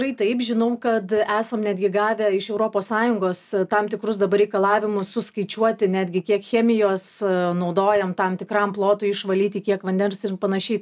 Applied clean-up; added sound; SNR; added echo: none; none; none; none.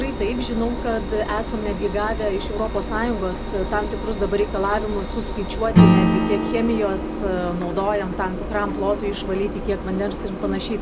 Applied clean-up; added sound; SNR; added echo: none; Engine + Acoustic guitar / Strum; -1 dB; none.